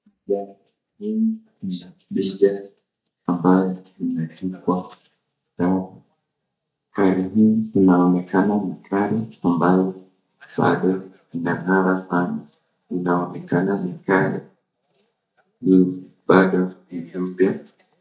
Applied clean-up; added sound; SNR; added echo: neural mask model DeepFilterNet 3.